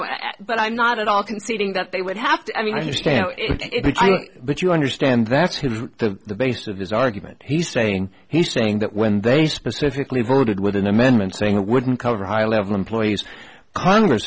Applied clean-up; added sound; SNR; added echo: none; none; none; none.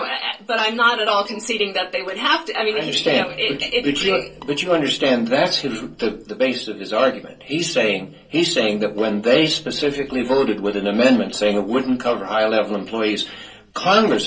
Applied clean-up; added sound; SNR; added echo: neural separator model SepFormer DNS4.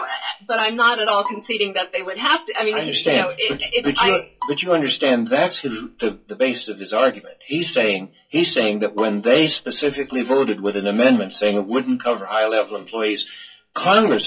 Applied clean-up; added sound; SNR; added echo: classical method WPE with log-MMSE.